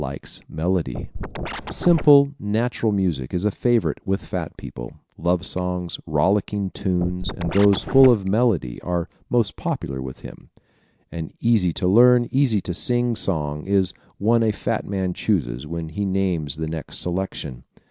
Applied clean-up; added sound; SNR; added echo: none; Scratching (performance technique); 7 dB; none.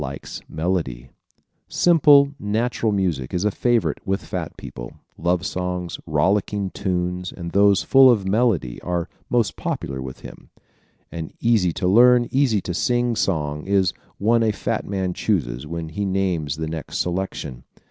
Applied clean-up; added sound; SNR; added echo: none; none; none; none.